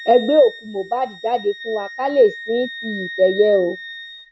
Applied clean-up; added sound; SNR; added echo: none; Wind instrument, woodwind instrument; 15 dB; none.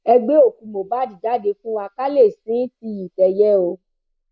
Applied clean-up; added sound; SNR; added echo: neural mask model Resemble Enhance denoiser.